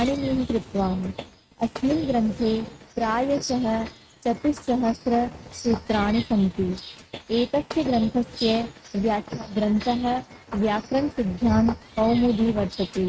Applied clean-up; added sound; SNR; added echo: neural mask model RNNoise.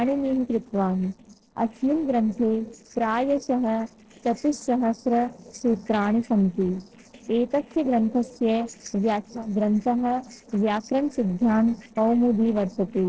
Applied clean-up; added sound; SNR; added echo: neural separator model SepFormer DNS4.